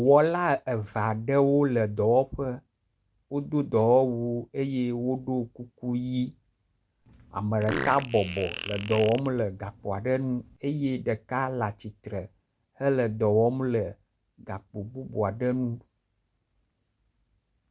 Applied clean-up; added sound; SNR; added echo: none; Fart; 11 dB; none.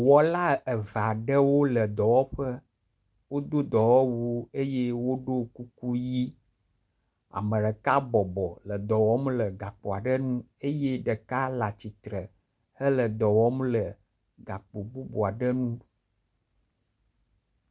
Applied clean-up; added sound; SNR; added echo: none; none; none; none.